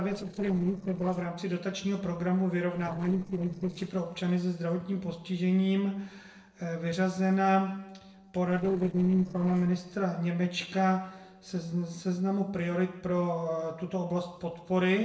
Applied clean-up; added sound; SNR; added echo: neural separator model SepFormer DNS4.